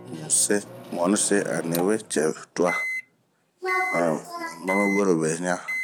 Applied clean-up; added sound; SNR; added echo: none; Microwave oven; 9 dB; none.